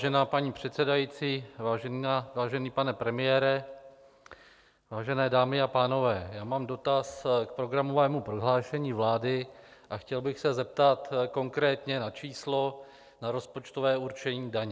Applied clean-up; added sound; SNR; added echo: none; none; none; none.